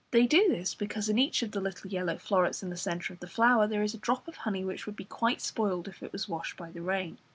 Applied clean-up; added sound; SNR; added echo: none; none; none; none.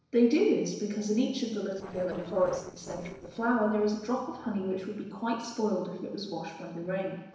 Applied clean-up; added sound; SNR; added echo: neural separator model SepFormer DNS4.